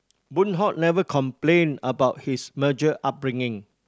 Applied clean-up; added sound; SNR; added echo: none; none; none; none.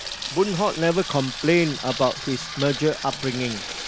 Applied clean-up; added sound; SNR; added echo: none; Sink (filling or washing) / Water tap, faucet; 9 dB; none.